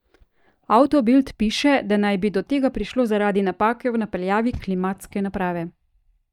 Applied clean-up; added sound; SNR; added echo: neural mask model DeepFilterNet 3.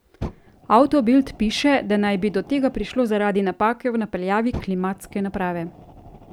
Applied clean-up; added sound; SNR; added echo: none; Fire; 18 dB; none.